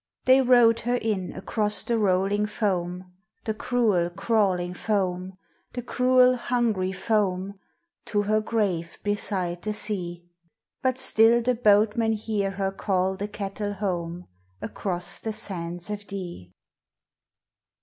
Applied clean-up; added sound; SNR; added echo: none; none; none; none.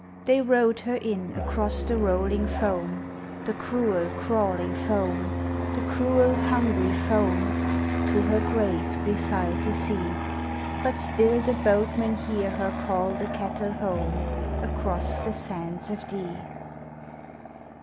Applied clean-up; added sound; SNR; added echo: none; Musical instrument + Fixed-wing aircraft, airplane; 2 dB; none.